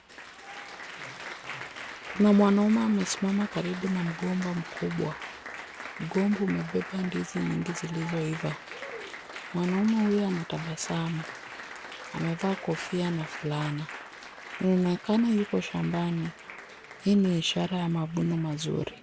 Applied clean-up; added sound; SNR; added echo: none; Applause; 13 dB; none.